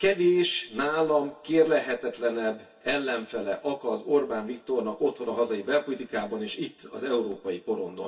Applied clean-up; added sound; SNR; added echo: none; none; none; reverberation time 0.2 s.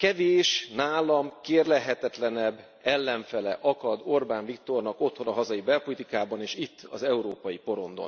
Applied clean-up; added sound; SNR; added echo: none; none; none; none.